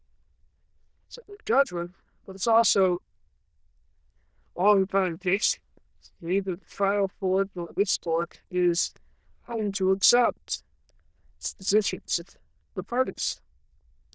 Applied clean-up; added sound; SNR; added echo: neural diffusion model UNIVERSE++.